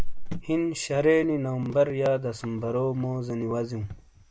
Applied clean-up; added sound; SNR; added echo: none; Cricket; 6 dB; none.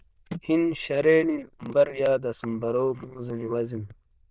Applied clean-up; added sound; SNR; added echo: neural diffusion model UNIVERSE++.